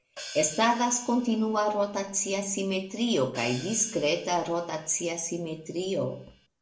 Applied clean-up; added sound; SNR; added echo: none; Hi-hat; 19 dB; reverberation time 0.3 s.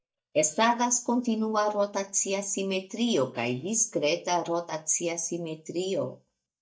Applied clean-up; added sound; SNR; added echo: neural mask model DeepFilterNet 3.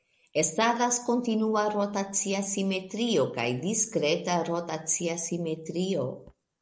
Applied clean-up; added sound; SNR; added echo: none; none; none; none.